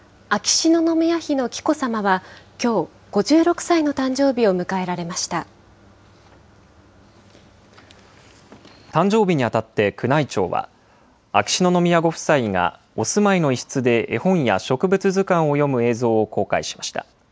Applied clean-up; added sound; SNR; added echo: none; none; none; none.